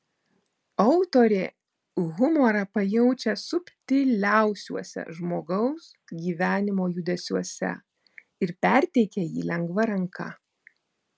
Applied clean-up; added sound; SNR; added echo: none; none; none; none.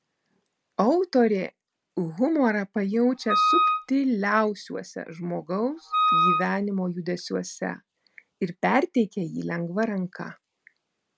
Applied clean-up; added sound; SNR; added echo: none; Wind instrument, woodwind instrument; -3 dB; none.